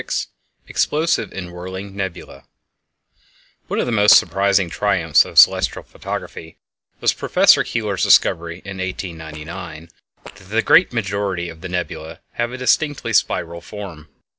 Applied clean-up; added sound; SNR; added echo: neural separator model SepFormer DNS4.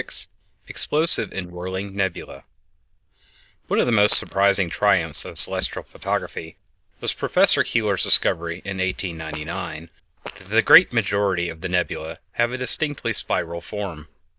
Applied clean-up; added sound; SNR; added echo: neural diffusion model UNIVERSE++.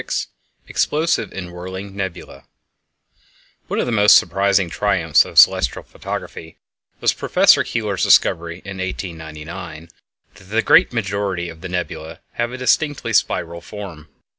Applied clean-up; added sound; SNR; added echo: none; none; none; none.